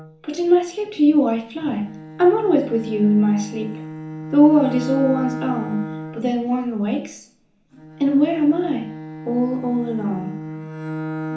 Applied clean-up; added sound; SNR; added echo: none; Bowed string instrument; 12 dB; reverberation time 0.7 s.